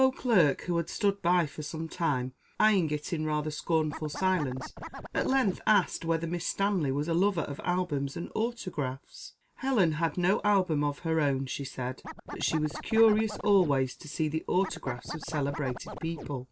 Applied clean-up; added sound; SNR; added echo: none; Scratching (performance technique); 12 dB; none.